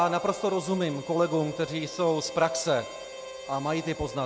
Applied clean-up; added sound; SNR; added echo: none; Harmonica; 14 dB; none.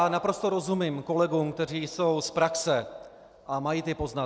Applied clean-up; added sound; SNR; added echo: none; none; none; none.